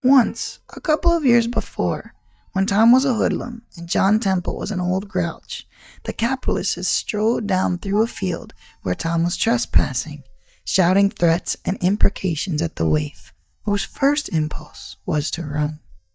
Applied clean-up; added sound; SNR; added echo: neural mask model DeepFilterNet 3.